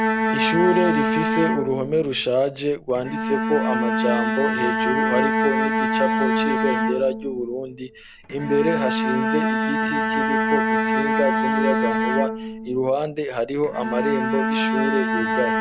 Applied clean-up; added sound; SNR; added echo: none; Bowed string instrument; -2 dB; none.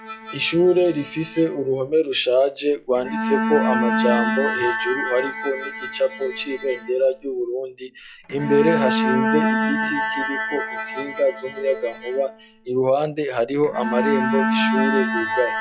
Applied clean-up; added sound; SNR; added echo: classical method log-MMSE.